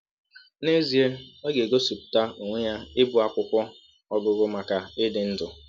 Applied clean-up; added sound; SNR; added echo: none; none; none; none.